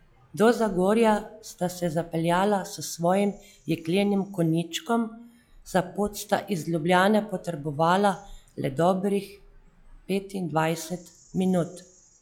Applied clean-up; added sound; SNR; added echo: classical method log-MMSE.